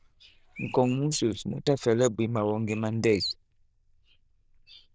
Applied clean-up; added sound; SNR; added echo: neural diffusion model UNIVERSE++.